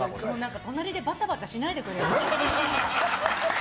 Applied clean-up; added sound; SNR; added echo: none; none; none; none.